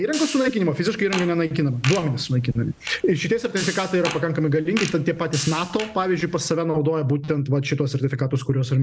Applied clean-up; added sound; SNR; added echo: none; Hi-hat + Fart; 13 dB; none.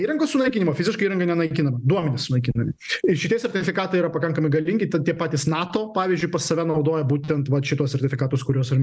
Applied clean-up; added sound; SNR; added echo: none; none; none; none.